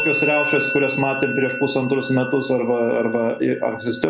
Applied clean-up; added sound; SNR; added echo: none; Musical instrument; 6 dB; none.